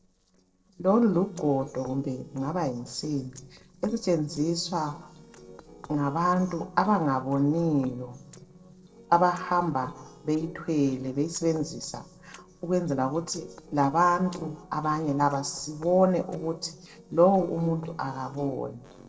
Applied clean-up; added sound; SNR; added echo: neural separator model SepFormer DNS4.